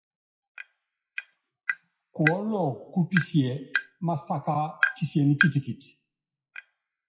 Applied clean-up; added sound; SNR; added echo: classical method WPE with log-MMSE.